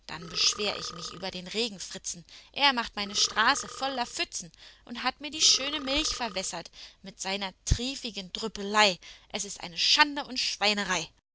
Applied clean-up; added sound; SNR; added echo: none; Burping, eructation; 16 dB; none.